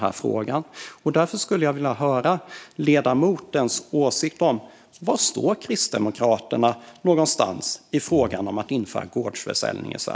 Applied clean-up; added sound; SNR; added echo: none; Brass instrument; 18 dB; none.